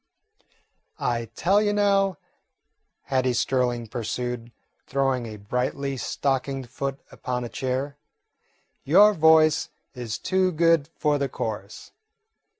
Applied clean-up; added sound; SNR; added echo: none; none; none; none.